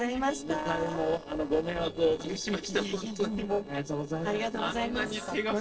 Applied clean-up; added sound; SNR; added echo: neural separator model SepFormer DNS4.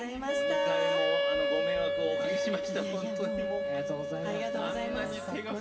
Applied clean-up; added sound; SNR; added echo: none; Wind instrument, woodwind instrument; -4 dB; reverberation time 1.7 s.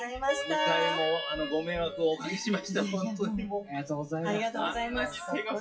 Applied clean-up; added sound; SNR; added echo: classical method WPE with log-MMSE.